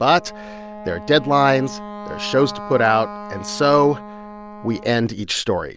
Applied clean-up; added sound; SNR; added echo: none; Wind instrument, woodwind instrument; 14 dB; none.